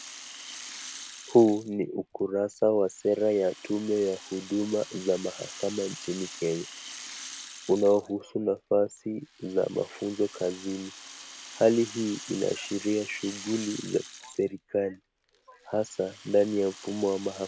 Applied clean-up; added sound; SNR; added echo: none; Rattle (instrument); 16 dB; none.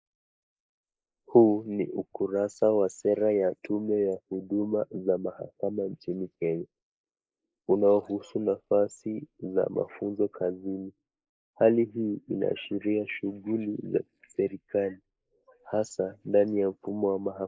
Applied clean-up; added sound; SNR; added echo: neural mask model Resemble Enhance denoiser.